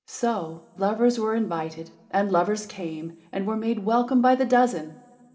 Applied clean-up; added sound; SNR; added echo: none; none; none; reverberation time 1.7 s.